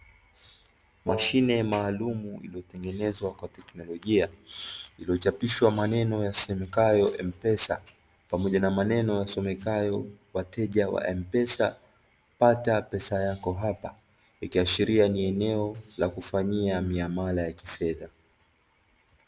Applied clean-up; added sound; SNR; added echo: none; Wind instrument, woodwind instrument; 7 dB; none.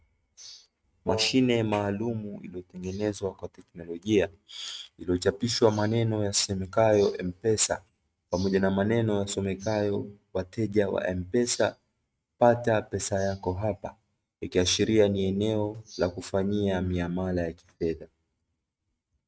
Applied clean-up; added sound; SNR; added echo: neural mask model RNNoise.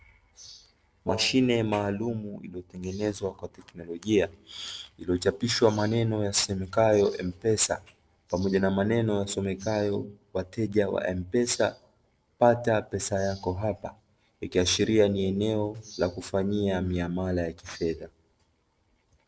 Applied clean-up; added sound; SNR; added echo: neural separator model SepFormer DNS4.